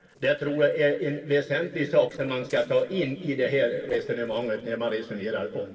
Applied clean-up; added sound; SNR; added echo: neural separator model SepFormer DNS4.